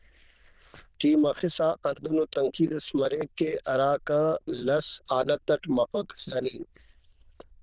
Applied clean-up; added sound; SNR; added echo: neural diffusion model UNIVERSE++.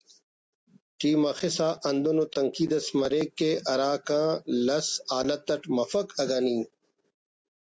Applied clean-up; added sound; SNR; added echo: none; none; none; none.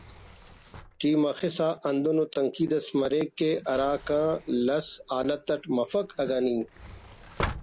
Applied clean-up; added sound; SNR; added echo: none; Sliding door; 15 dB; none.